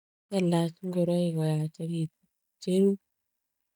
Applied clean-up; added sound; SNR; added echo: neural mask model DeepFilterNet 3.